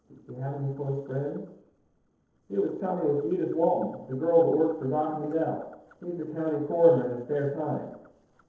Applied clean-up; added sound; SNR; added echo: neural separator model SepFormer DNS4.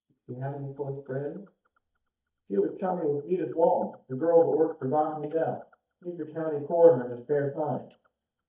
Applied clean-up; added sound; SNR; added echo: neural mask model DeepFilterNet 3.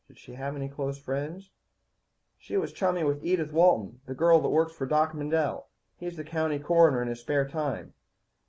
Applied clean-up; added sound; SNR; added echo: none; none; none; none.